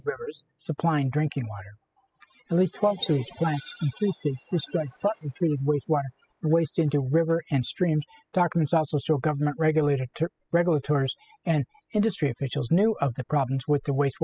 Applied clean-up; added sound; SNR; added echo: classical method spectral subtraction.